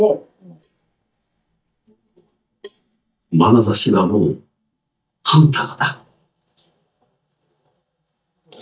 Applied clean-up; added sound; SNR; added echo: neural mask model DeepFilterNet 3.